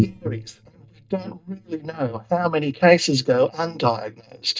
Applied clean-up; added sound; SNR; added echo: neural mask model DeepFilterNet 3.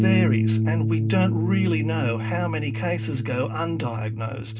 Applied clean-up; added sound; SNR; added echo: none; Bass guitar; -3 dB; reverberation time 0.2 s.